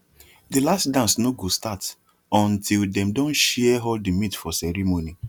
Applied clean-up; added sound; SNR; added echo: none; none; none; none.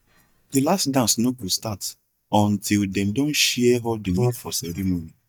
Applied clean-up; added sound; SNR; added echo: neural mask model DeepFilterNet 3.